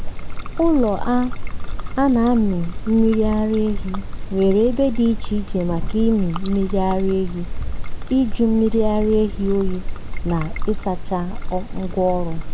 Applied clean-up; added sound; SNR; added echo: none; Trickle, dribble; 2 dB; none.